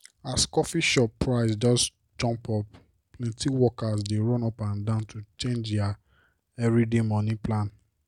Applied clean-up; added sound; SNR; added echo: none; none; none; none.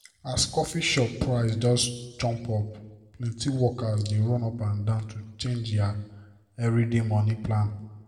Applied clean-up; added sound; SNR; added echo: none; none; none; reverberation time 0.9 s.